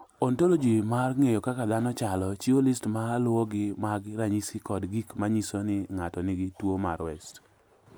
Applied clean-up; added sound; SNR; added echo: none; none; none; none.